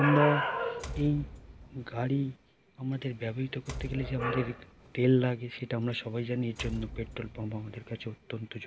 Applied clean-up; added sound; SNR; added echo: none; Door; 15 dB; none.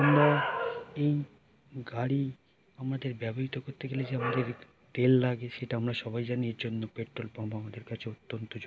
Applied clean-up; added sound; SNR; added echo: none; none; none; none.